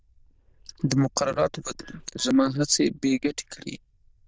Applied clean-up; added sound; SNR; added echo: neural diffusion model UNIVERSE++.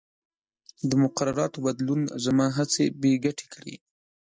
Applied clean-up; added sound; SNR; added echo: neural mask model DeepFilterNet 3.